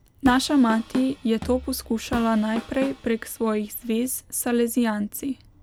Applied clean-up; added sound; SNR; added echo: none; Drum kit; 13 dB; none.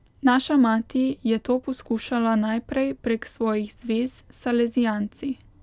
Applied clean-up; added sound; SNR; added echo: none; none; none; none.